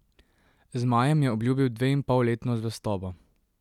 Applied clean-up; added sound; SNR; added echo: none; none; none; none.